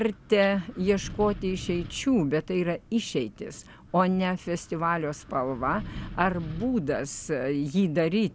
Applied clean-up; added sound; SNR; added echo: none; Wind; 16 dB; none.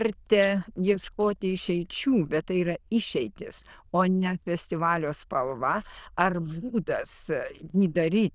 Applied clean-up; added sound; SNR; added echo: neural diffusion model UNIVERSE++.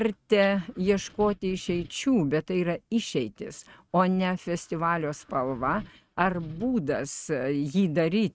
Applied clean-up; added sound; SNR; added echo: neural mask model RNNoise.